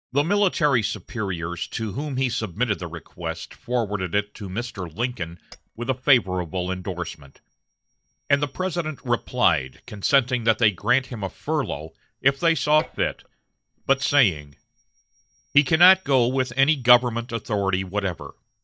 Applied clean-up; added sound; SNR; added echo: neural mask model DeepFilterNet 3.